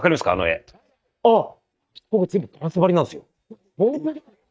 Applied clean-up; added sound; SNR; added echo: neural mask model DeepFilterNet 3.